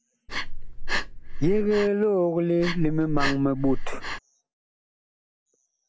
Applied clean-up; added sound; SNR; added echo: none; Breathing; 0 dB; none.